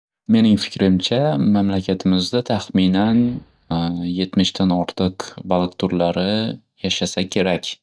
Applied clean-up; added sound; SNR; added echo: neural mask model DeepFilterNet 3.